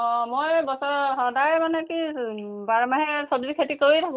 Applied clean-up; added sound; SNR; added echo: neural mask model Resemble Enhance denoiser.